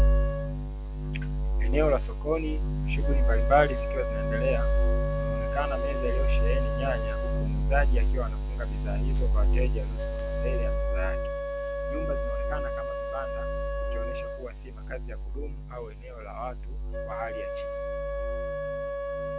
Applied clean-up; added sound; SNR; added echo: none; Wind instrument, woodwind instrument; 8 dB; none.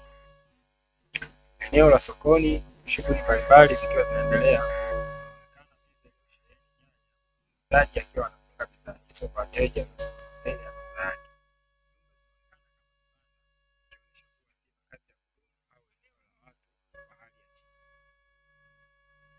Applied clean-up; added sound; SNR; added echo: neural mask model RNNoise.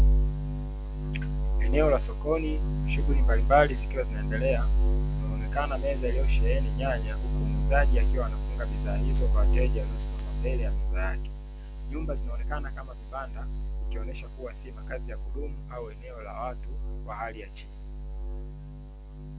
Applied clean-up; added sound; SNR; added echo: none; none; none; none.